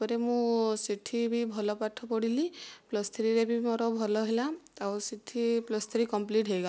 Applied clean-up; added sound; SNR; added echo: none; none; none; none.